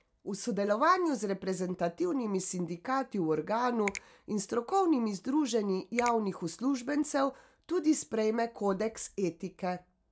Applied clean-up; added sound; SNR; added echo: none; Finger snapping; 15 dB; none.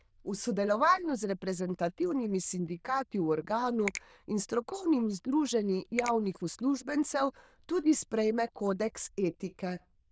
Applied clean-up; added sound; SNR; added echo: neural diffusion model UNIVERSE++.